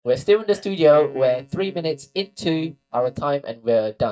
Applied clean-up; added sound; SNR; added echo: neural mask model DeepFilterNet 3.